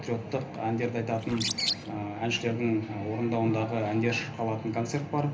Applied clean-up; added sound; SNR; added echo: none; Bird; 3 dB; reverberation time 0.3 s.